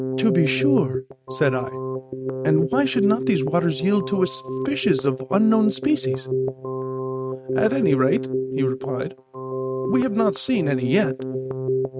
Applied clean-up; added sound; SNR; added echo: neural mask model RNNoise.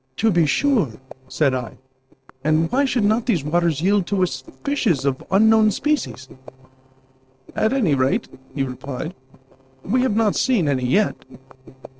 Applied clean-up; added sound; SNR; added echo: neural separator model SepFormer DNS4.